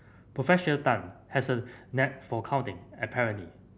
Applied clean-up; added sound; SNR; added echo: none; none; none; none.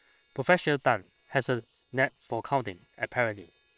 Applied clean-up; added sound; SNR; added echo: neural separator model SepFormer WHAM!.